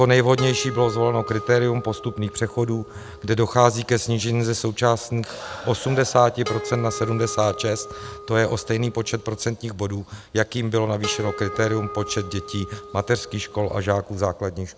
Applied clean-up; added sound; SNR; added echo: none; Harp; 12 dB; none.